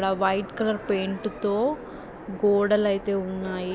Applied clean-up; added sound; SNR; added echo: none; Train; 14 dB; none.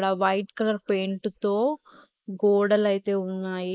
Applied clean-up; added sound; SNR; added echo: neural mask model Resemble Enhance denoiser.